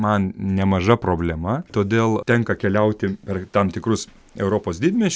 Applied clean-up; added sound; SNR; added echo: none; none; none; none.